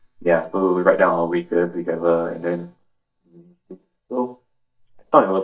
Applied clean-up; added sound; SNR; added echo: neural mask model DeepFilterNet 3.